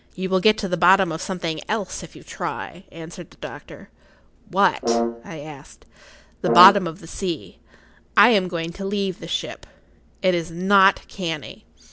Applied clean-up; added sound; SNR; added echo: none; Brass instrument; 3 dB; none.